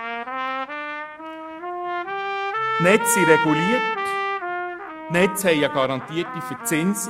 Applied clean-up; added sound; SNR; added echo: none; Trumpet; 2 dB; none.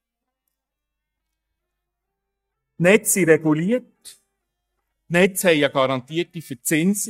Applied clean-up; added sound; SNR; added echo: neural mask model DeepFilterNet 3.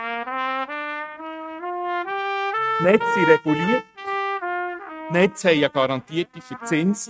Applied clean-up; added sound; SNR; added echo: neural mask model RNNoise.